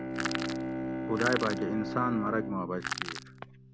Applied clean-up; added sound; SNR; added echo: none; Bowed string instrument + Crushing; 1 dB; none.